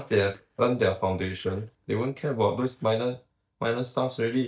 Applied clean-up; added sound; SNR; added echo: neural mask model DeepFilterNet 3.